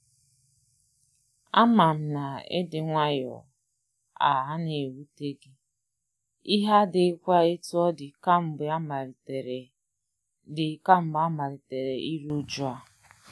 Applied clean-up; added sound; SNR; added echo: none; none; none; none.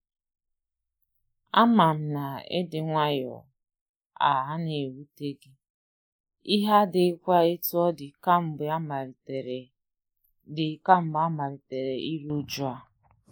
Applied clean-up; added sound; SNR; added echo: neural mask model Resemble Enhance denoiser.